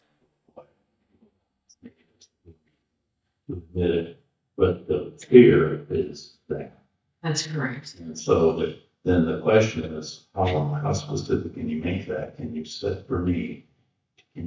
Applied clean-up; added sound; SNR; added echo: neural mask model DeepFilterNet 3.